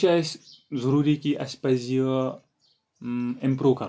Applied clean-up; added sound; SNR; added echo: none; none; none; none.